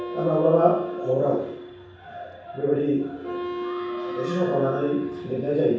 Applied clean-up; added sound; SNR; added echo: none; Wind instrument, woodwind instrument; 9 dB; reverberation time 0.7 s.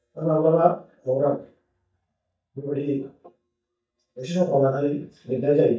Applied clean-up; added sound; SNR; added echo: neural mask model DeepFilterNet 3.